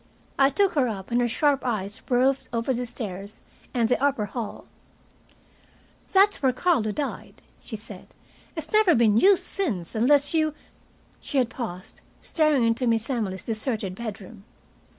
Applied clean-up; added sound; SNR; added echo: none; none; none; none.